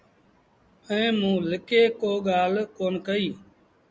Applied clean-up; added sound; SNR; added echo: none; none; none; none.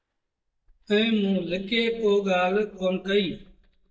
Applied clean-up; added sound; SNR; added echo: neural mask model DeepFilterNet 3.